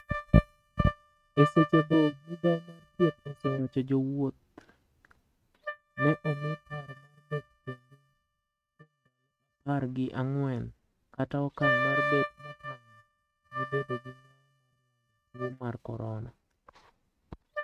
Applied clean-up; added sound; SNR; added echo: neural mask model RNNoise.